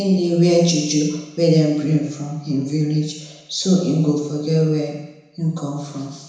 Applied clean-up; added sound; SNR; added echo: none; none; none; reverberation time 1.0 s.